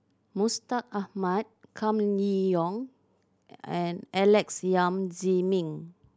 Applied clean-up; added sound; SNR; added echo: none; none; none; none.